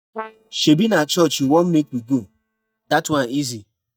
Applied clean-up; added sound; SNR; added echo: neural mask model DeepFilterNet 3.